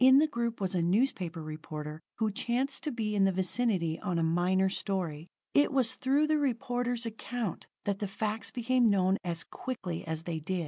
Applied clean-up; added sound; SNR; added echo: none; none; none; none.